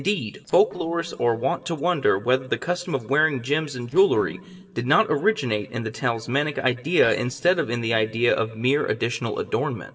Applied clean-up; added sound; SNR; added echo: neural separator model SepFormer DNS4.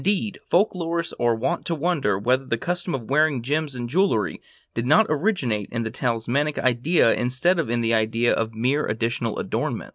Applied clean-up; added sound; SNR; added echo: none; none; none; none.